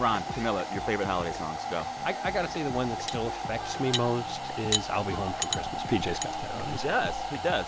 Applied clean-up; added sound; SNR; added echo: none; Cutlery, silverware + Domestic sounds, home sounds; 3 dB; none.